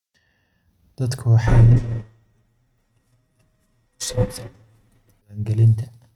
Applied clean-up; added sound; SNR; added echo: neural mask model RNNoise.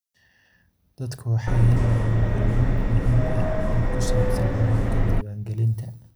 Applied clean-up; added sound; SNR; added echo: none; Subway, metro, underground; -3 dB; none.